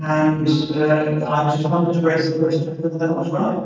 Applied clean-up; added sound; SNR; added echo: neural mask model DeepFilterNet 3.